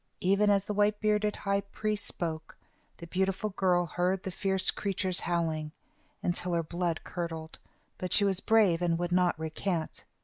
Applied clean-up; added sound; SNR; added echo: none; none; none; none.